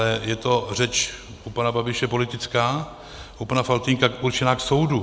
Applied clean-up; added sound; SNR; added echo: none; none; none; none.